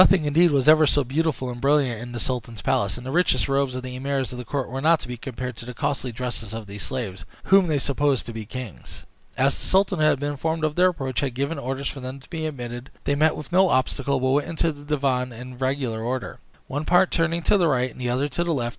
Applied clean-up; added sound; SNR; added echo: none; none; none; none.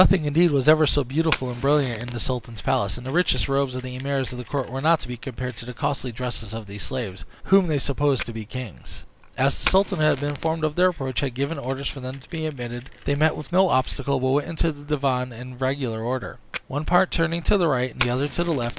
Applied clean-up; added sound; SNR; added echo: none; Fire; 15 dB; none.